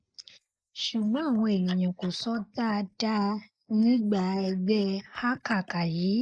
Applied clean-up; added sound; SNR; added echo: neural mask model Resemble Enhance denoiser.